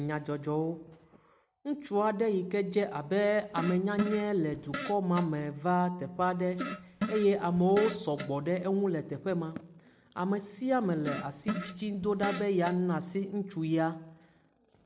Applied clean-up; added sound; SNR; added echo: none; Fart; 9 dB; none.